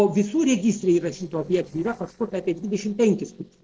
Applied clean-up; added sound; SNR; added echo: neural separator model SepFormer DNS4.